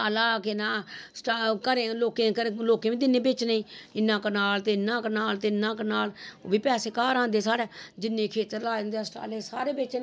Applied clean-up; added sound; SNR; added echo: none; none; none; none.